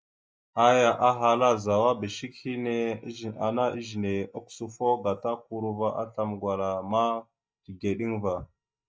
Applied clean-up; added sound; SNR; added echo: neural mask model DeepFilterNet 3.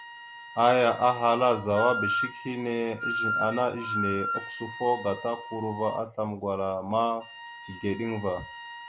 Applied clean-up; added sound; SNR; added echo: none; Wind instrument, woodwind instrument; 7 dB; none.